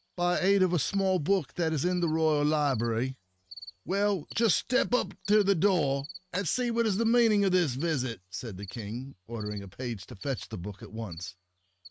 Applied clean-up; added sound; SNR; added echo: neural mask model RNNoise.